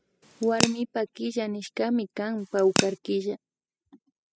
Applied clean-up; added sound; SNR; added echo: classical method spectral subtraction.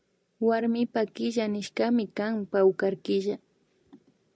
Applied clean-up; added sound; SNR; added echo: none; none; none; none.